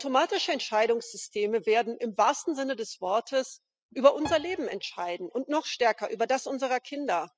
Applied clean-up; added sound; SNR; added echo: classical method spectral subtraction.